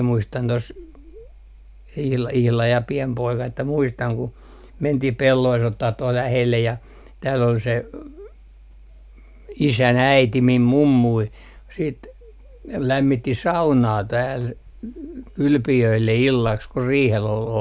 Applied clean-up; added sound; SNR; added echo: none; none; none; none.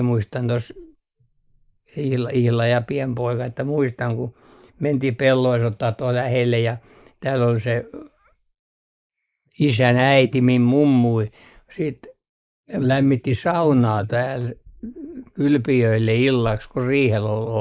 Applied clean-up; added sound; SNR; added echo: neural mask model Resemble Enhance denoiser.